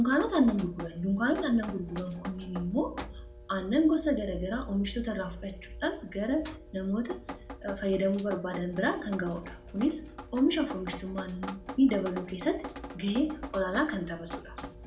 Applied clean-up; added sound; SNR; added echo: none; Drip; 13 dB; reverberation time 0.4 s.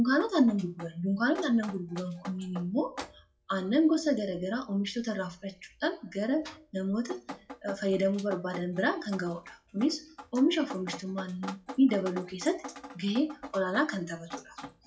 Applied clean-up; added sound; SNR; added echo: classical method WPE with log-MMSE.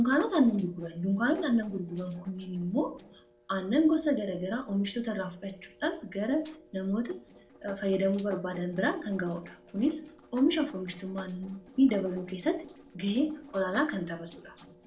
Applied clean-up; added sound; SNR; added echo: neural separator model SepFormer DNS4.